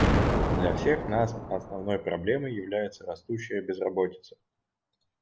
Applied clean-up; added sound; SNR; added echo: none; Explosion; 0 dB; none.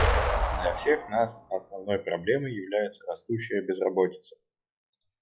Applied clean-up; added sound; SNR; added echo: classical method log-MMSE.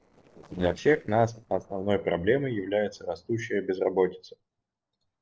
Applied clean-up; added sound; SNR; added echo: neural separator model SepFormer DNS4.